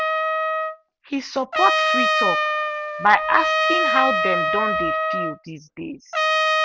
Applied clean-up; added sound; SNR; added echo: none; Trumpet; -3 dB; none.